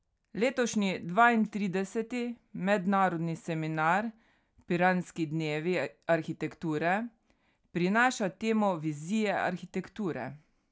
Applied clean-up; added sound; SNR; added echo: none; none; none; none.